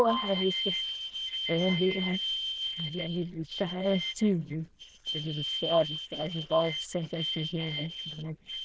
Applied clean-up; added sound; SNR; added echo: neural diffusion model UNIVERSE++.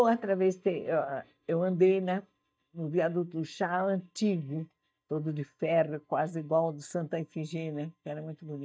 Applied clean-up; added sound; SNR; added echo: neural mask model DeepFilterNet 3.